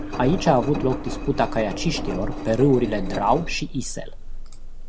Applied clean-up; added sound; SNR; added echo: none; Engine; 5 dB; none.